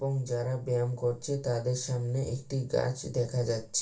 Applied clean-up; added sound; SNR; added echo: none; none; none; reverberation time 0.3 s.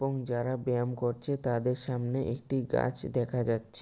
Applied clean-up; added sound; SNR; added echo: none; none; none; none.